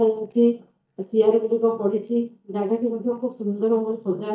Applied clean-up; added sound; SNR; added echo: neural mask model DeepFilterNet 3.